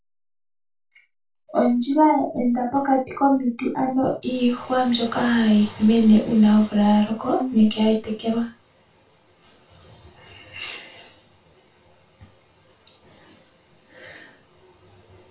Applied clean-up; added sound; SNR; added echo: none; Bowed string instrument; 13 dB; reverberation time 0.2 s.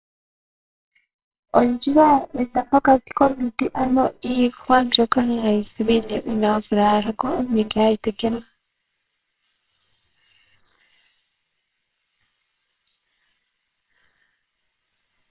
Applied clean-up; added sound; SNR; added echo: neural separator model SepFormer WHAMR!.